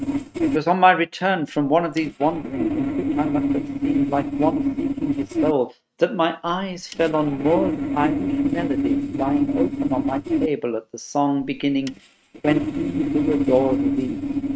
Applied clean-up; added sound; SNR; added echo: neural mask model RNNoise.